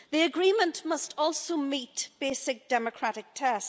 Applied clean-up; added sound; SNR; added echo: none; none; none; none.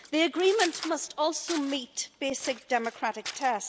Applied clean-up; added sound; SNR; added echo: none; Scissors; 13 dB; none.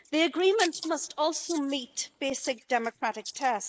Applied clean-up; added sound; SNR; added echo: neural mask model Resemble Enhance denoiser.